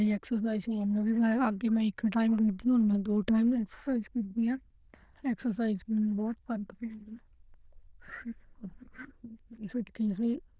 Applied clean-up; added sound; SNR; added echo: neural diffusion model UNIVERSE++.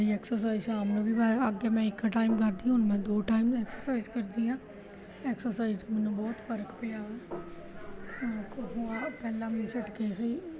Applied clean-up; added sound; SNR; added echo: none; Gong; 13 dB; none.